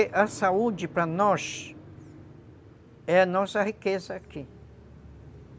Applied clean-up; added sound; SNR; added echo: none; none; none; none.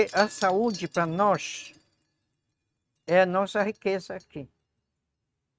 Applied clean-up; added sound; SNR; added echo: neural mask model RNNoise.